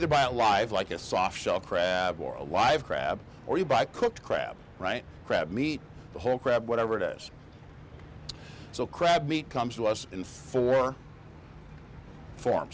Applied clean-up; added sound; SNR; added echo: none; none; none; none.